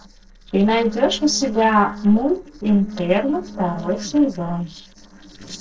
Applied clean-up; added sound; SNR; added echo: neural separator model SepFormer DNS4.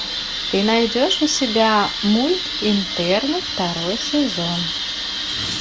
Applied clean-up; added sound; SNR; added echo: none; none; none; none.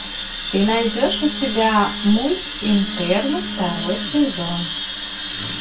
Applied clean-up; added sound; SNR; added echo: none; Telephone; 12 dB; reverberation time 0.2 s.